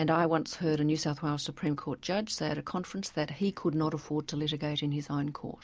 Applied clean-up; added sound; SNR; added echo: none; none; none; none.